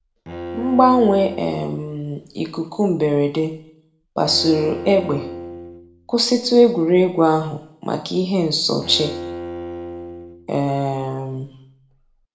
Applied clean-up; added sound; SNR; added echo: none; Bowed string instrument; 14 dB; reverberation time 0.5 s.